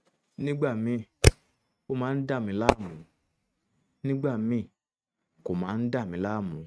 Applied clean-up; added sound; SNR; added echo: neural mask model RNNoise.